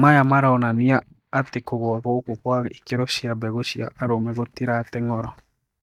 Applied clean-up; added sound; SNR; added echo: neural mask model DeepFilterNet 3.